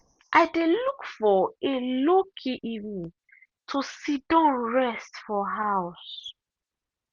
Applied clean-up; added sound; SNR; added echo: none; none; none; none.